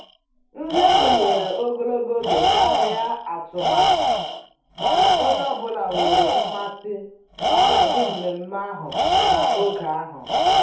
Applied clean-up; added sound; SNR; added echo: none; Tools; -5 dB; reverberation time 0.6 s.